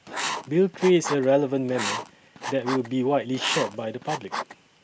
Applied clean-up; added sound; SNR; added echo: none; Writing; 8 dB; none.